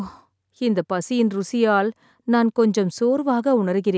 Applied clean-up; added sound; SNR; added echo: none; none; none; none.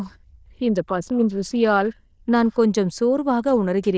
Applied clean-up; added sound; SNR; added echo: neural diffusion model UNIVERSE++.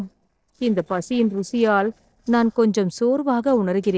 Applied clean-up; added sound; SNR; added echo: neural separator model SepFormer DNS4.